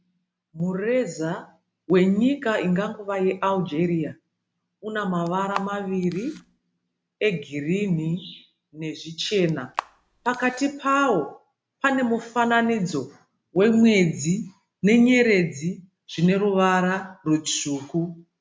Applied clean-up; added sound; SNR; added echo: none; Camera; 15 dB; none.